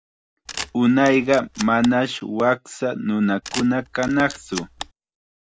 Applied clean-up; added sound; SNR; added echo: none; Camera; 13 dB; none.